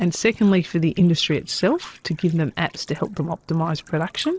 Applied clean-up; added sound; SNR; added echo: neural separator model SepFormer DNS4.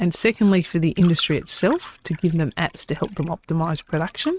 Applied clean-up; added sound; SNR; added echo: neural mask model RNNoise.